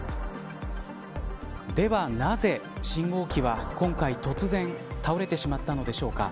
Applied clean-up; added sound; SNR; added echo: none; none; none; none.